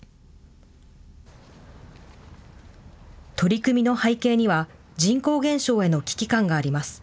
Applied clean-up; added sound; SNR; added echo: none; none; none; none.